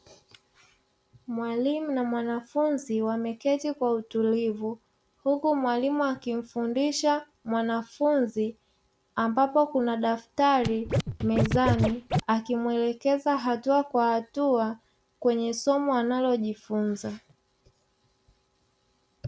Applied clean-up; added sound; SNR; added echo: none; Scratching (performance technique); 0 dB; none.